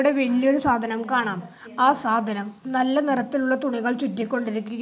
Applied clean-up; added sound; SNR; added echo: none; none; none; none.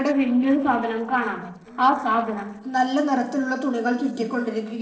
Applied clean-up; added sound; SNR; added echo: neural separator model SepFormer DNS4.